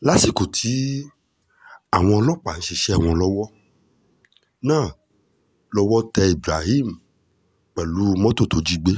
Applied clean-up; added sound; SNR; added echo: none; none; none; none.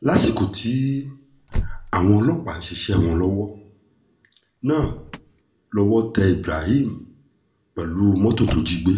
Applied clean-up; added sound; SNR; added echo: none; Motor vehicle (road); 14 dB; reverberation time 0.4 s.